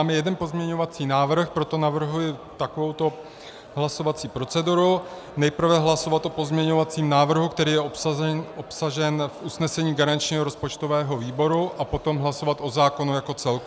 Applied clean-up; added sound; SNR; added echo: none; none; none; none.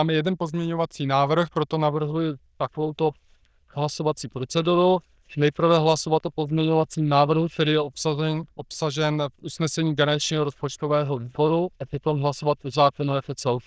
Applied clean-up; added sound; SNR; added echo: neural diffusion model UNIVERSE++.